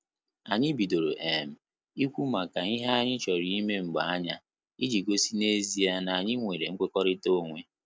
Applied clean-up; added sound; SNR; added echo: none; none; none; none.